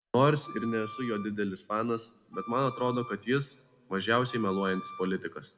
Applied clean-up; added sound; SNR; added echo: none; Wind instrument, woodwind instrument; 15 dB; reverberation time 0.9 s.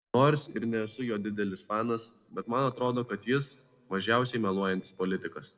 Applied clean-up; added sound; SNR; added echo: neural separator model SepFormer DNS4.